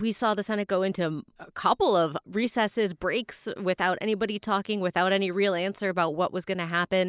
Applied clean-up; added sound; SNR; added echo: none; none; none; none.